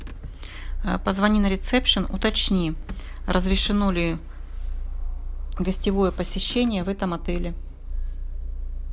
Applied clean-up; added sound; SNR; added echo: none; Engine / Car; 3 dB; none.